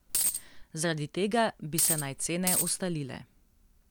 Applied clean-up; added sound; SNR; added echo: none; Coin (dropping); -2 dB; none.